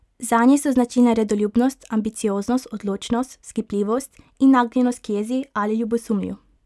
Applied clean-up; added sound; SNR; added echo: none; none; none; none.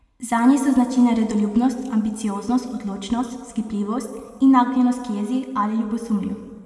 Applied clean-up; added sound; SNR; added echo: none; none; none; reverberation time 1.8 s.